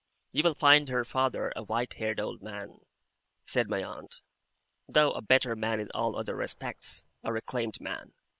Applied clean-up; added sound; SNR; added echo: neural separator model SepFormer WHAM!.